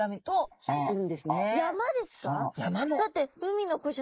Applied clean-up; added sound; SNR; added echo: neural mask model Resemble Enhance denoiser.